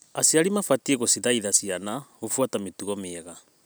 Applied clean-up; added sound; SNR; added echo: none; none; none; none.